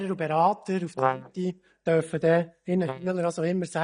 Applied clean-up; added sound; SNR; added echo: neural mask model DeepFilterNet 3.